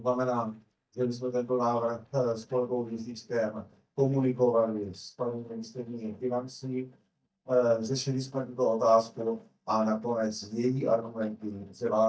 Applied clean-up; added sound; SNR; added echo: neural mask model DeepFilterNet 3.